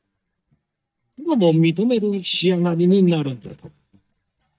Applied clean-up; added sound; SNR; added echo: neural mask model DeepFilterNet 3.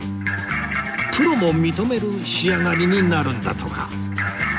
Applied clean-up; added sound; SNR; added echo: none; none; none; none.